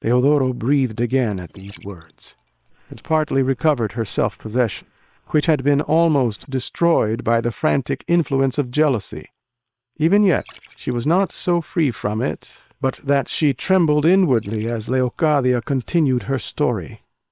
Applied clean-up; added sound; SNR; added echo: neural separator model SepFormer WHAM!.